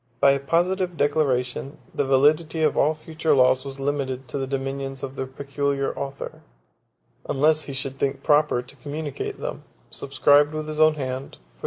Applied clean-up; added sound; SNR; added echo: none; none; none; none.